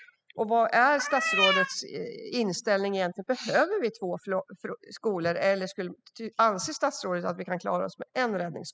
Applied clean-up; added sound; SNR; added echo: classical method spectral subtraction.